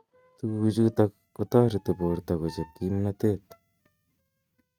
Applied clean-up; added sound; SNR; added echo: neural mask model RNNoise.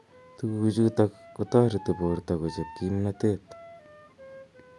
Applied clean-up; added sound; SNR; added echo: none; Wind instrument, woodwind instrument; 20 dB; none.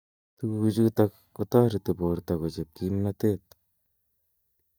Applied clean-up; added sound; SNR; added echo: neural mask model DeepFilterNet 3.